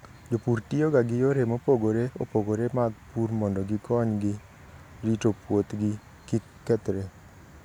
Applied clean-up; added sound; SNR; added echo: none; none; none; none.